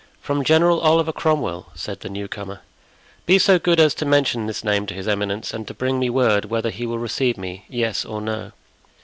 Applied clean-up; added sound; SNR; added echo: none; none; none; none.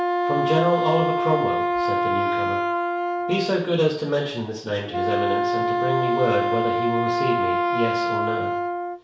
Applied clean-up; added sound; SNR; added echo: none; Wind instrument, woodwind instrument; -2 dB; reverberation time 0.6 s.